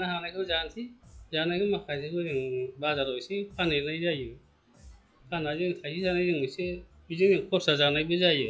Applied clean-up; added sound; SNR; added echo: classical method log-MMSE.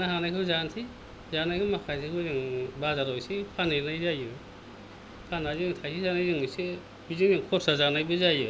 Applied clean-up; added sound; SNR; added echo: none; none; none; none.